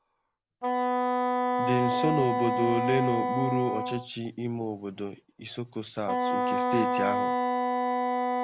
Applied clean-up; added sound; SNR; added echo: none; Wind instrument, woodwind instrument; -3 dB; none.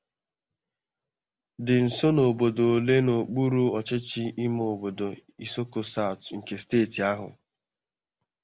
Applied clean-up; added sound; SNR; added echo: none; none; none; none.